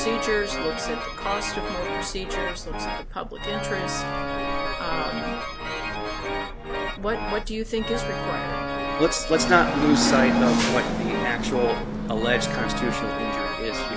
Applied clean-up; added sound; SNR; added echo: none; Hiss / Bus / Engine + Organ; 0 dB; none.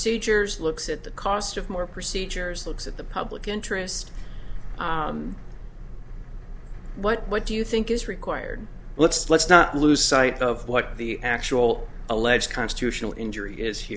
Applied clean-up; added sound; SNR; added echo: none; none; none; none.